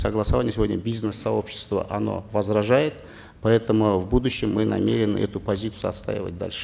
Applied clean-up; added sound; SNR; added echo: none; none; none; none.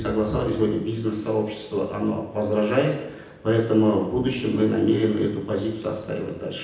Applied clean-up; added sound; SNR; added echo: none; none; none; reverberation time 0.9 s.